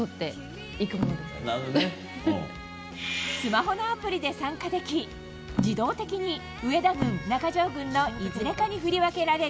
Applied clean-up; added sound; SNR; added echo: none; Percussion; 7 dB; none.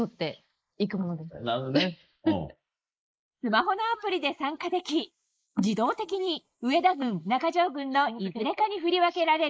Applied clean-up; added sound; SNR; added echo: neural mask model Resemble Enhance denoiser.